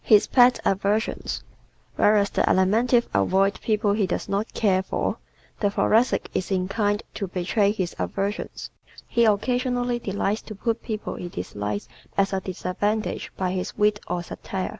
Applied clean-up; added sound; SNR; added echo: none; none; none; none.